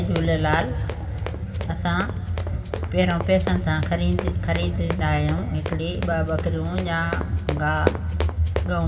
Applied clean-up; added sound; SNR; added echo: none; Run; 11 dB; reverberation time 2.0 s.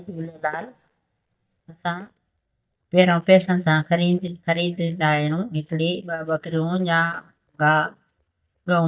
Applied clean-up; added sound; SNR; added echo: neural mask model DeepFilterNet 3.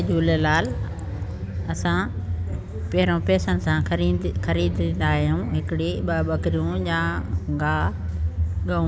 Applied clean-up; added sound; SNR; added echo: none; none; none; none.